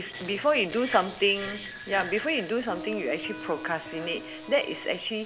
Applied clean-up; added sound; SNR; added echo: none; Electric guitar; 12 dB; none.